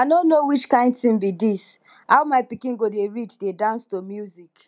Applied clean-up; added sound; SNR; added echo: none; none; none; none.